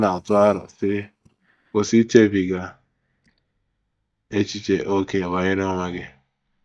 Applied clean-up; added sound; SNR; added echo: neural mask model DeepFilterNet 3.